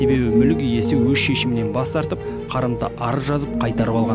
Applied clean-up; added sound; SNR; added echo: none; Piano; 3 dB; none.